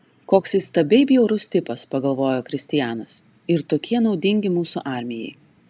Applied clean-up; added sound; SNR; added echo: none; none; none; none.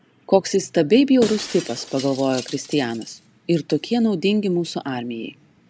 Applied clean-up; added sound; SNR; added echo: none; Shatter; 16 dB; none.